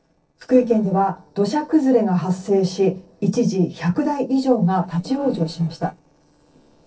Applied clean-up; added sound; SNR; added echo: neural separator model SepFormer DNS4.